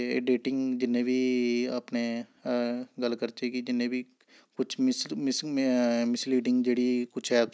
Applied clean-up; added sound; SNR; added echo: none; none; none; none.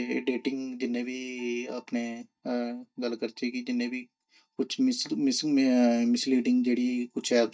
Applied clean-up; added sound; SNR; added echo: neural mask model DeepFilterNet 3.